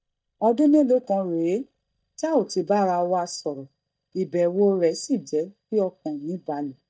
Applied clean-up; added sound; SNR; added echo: neural mask model DeepFilterNet 3.